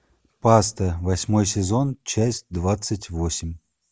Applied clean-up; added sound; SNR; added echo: none; none; none; none.